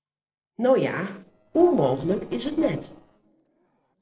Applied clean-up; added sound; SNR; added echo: neural separator model SepFormer DNS4.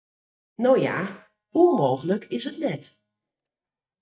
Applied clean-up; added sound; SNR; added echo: neural mask model DeepFilterNet 3.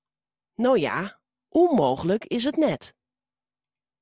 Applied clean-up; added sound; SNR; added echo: none; none; none; none.